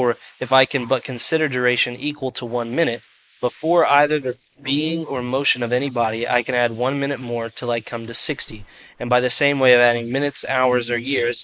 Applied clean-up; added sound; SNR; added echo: neural mask model Resemble Enhance denoiser.